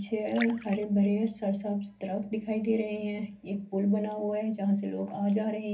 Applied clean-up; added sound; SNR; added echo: none; Liquid; 18 dB; reverberation time 0.3 s.